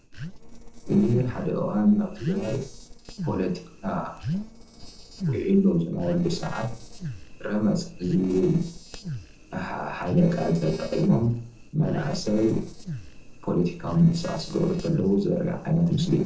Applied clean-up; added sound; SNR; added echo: neural separator model SepFormer DNS4.